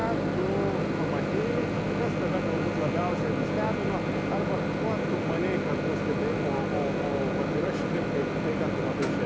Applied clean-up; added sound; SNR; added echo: none; Microwave oven; -5 dB; none.